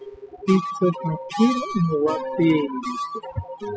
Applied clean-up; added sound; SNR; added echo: classical method spectral subtraction.